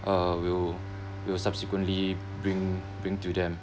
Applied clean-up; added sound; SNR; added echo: none; Bowed string instrument; 8 dB; none.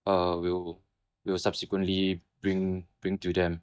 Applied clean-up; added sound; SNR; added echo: neural mask model DeepFilterNet 3.